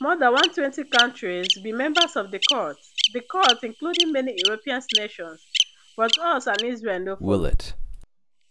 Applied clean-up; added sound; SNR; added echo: none; Bird vocalization, bird call, bird song; 1 dB; none.